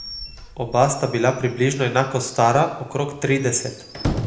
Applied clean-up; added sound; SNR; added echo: none; Squeak / Slam / Wood; 11 dB; reverberation time 0.7 s.